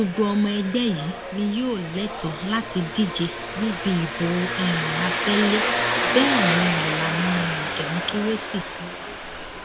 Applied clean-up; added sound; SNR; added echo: none; Engine; 2 dB; none.